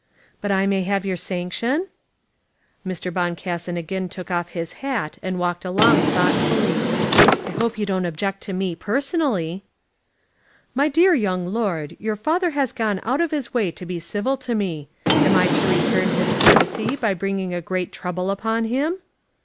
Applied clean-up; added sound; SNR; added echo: none; Drawer open or close; -3 dB; none.